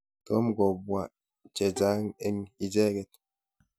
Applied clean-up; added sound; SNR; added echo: none; Bowed string instrument; 17 dB; none.